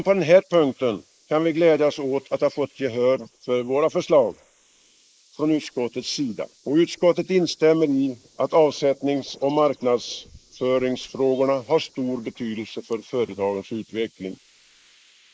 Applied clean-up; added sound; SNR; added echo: neural mask model Resemble Enhance denoiser.